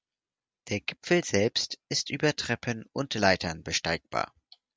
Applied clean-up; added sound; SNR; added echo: none; none; none; none.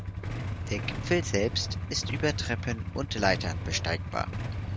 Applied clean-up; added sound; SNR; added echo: none; Idling / Engine starting / Motorcycle / Accelerating, revving, vroom; 2 dB; none.